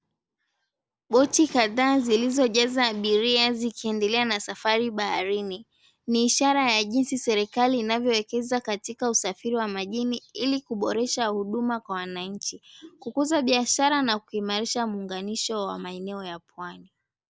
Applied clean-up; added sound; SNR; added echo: none; none; none; none.